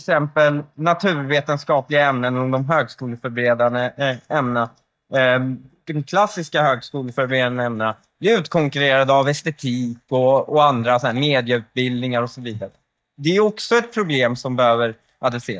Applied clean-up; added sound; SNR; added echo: neural mask model DeepFilterNet 3.